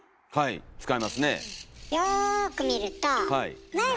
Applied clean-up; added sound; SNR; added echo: none; Bird; 16 dB; none.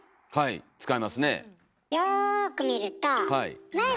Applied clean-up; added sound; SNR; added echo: none; none; none; none.